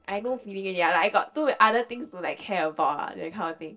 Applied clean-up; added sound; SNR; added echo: neural separator model SepFormer DNS4.